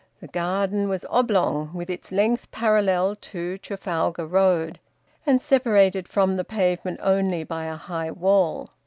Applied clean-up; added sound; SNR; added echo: none; none; none; none.